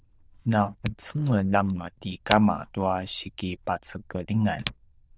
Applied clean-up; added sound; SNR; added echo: neural diffusion model UNIVERSE++.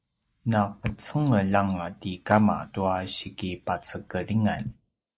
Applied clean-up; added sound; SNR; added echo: neural mask model Resemble Enhance denoiser.